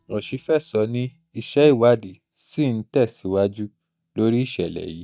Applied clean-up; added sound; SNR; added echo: neural mask model DeepFilterNet 3.